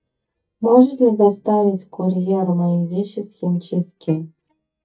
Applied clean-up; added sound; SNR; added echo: neural mask model DeepFilterNet 3.